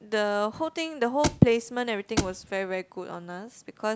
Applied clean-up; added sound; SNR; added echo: none; Thump, thud; 4 dB; none.